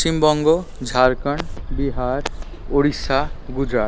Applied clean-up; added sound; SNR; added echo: none; Bird; 7 dB; none.